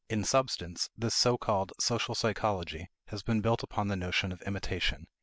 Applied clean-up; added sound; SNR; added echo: none; none; none; none.